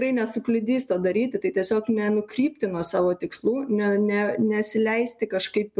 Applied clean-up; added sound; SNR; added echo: none; none; none; none.